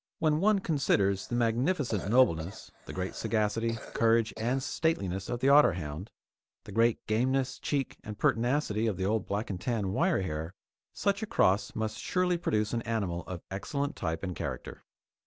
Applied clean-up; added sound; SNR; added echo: none; Cough; 17 dB; none.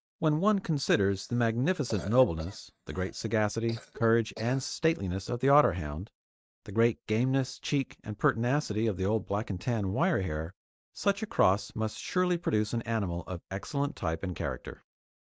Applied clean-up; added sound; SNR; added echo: neural mask model RNNoise.